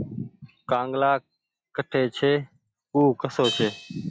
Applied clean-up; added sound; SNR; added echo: classical method log-MMSE.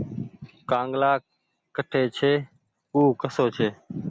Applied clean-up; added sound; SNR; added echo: none; none; none; none.